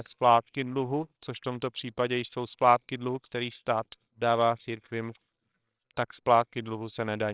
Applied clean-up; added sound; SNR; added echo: neural separator model SepFormer WHAMR!.